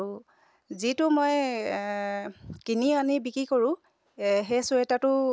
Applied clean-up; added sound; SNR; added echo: none; none; none; none.